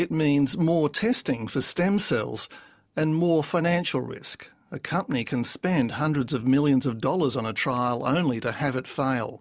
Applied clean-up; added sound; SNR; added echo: none; none; none; none.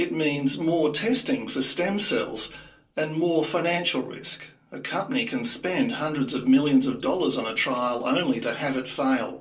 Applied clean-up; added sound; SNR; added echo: none; none; none; reverberation time 0.3 s.